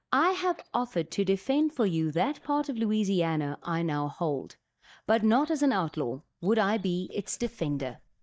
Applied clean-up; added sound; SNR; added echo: neural mask model DeepFilterNet 3.